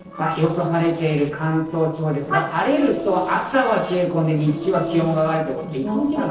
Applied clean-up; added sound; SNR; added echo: neural separator model SepFormer DNS4.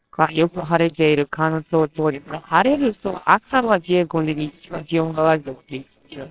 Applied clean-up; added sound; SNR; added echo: neural separator model SepFormer WHAMR!.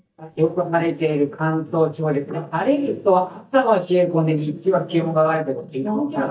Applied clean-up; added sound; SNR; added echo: neural mask model DeepFilterNet 3.